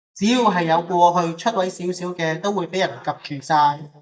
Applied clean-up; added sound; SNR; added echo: neural mask model DeepFilterNet 3.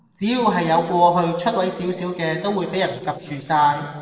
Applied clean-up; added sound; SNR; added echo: neural separator model SepFormer DNS4.